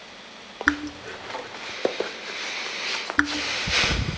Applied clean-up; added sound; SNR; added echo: none; Raindrop / Drip; 0 dB; none.